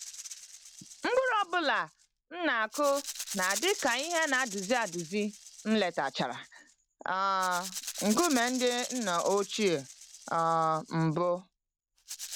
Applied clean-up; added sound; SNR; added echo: none; Rattle (instrument); 11 dB; none.